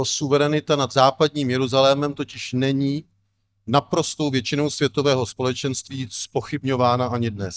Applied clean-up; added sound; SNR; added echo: neural mask model DeepFilterNet 3.